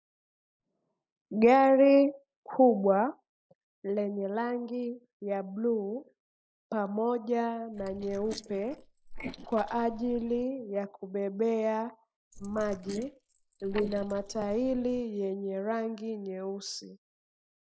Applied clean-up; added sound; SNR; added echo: neural mask model Resemble Enhance denoiser.